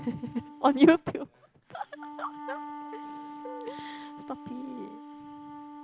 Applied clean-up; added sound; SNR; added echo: none; Wind instrument, woodwind instrument; 13 dB; none.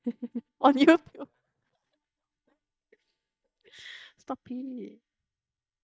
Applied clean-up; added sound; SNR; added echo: neural mask model DeepFilterNet 3.